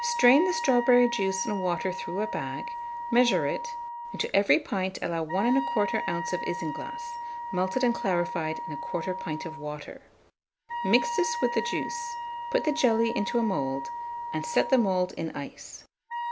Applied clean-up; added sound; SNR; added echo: none; Wind instrument, woodwind instrument; 7 dB; none.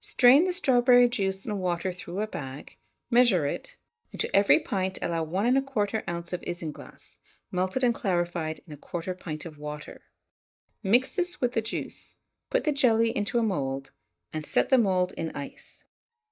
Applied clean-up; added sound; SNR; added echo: neural mask model DeepFilterNet 3.